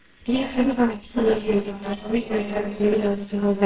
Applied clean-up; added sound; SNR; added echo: neural separator model SepFormer WHAMR!.